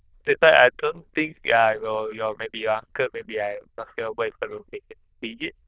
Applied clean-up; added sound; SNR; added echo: neural diffusion model UNIVERSE++.